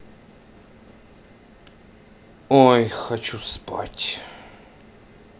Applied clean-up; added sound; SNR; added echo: none; none; none; none.